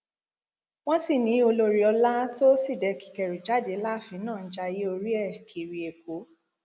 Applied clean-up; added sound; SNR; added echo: none; none; none; none.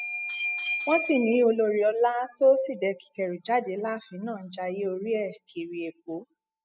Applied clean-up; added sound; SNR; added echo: classical method spectral subtraction.